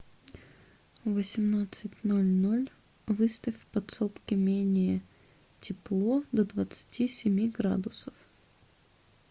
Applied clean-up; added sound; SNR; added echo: none; none; none; none.